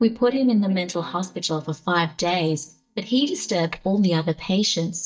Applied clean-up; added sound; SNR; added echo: neural mask model DeepFilterNet 3.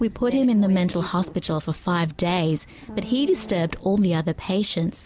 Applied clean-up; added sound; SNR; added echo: none; none; none; none.